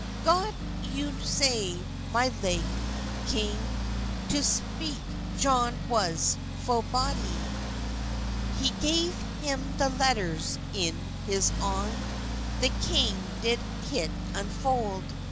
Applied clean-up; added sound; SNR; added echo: none; Accelerating, revving, vroom; 2 dB; none.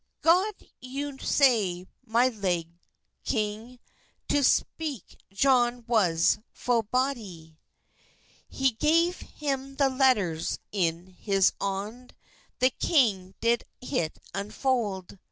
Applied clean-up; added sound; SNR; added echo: none; none; none; none.